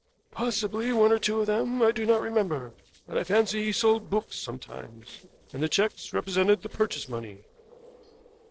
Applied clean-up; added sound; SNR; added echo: neural separator model SepFormer DNS4.